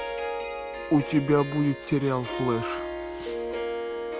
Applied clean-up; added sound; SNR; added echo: none; Harp; 5 dB; none.